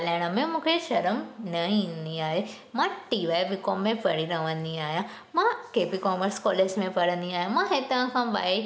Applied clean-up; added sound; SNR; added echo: none; none; none; none.